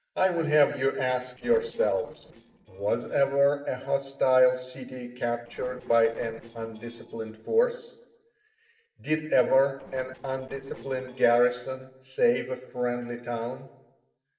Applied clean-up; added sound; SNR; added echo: neural separator model SepFormer DNS4.